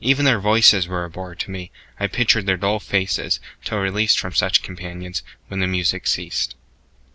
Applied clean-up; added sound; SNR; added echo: none; none; none; none.